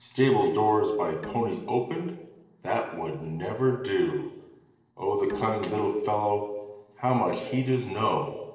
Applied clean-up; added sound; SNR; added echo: neural separator model SepFormer DNS4.